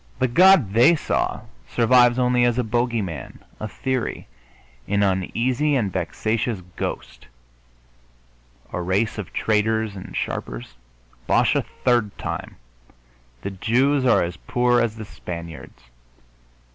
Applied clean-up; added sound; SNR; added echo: none; none; none; none.